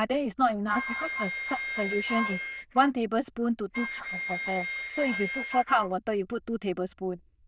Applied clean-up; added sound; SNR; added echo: neural diffusion model UNIVERSE++.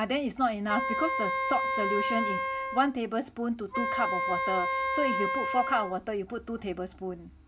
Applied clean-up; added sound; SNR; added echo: none; Wind instrument, woodwind instrument; -1 dB; none.